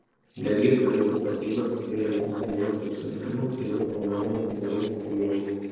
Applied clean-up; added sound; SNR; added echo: neural separator model SepFormer DNS4.